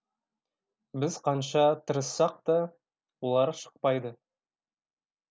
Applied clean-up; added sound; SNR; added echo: none; none; none; none.